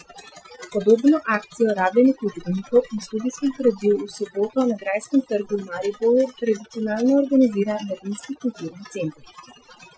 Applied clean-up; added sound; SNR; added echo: classical method Wiener filter.